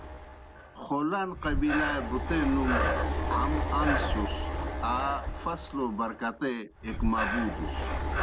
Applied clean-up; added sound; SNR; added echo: none; Breathing; 0 dB; none.